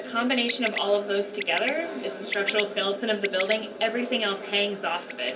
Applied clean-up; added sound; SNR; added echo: none; Bird; 11 dB; reverberation time 0.3 s.